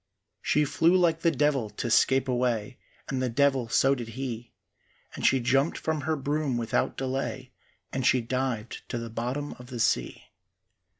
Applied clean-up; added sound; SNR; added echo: none; none; none; none.